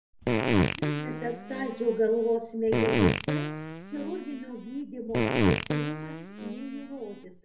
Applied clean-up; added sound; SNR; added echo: none; Fart; -3 dB; reverberation time 0.3 s.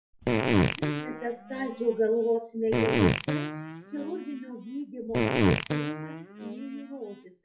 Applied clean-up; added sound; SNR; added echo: classical method WPE with log-MMSE.